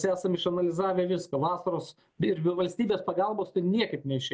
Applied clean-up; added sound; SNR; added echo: none; none; none; none.